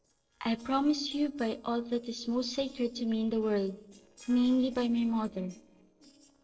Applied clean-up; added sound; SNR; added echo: neural separator model SepFormer DNS4.